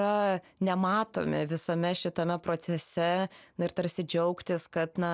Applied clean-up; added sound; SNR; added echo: none; none; none; none.